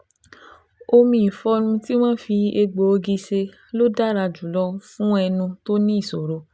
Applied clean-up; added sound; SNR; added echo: none; none; none; none.